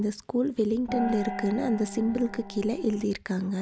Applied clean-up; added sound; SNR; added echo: none; Gong; 8 dB; none.